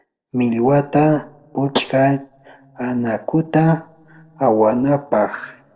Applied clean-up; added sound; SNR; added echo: neural separator model SepFormer DNS4.